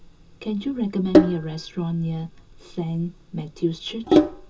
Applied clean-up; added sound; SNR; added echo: none; Sink (filling or washing); -3 dB; reverberation time 0.2 s.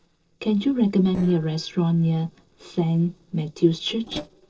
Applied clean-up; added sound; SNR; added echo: neural separator model SepFormer DNS4.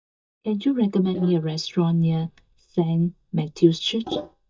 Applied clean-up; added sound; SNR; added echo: neural mask model DeepFilterNet 3.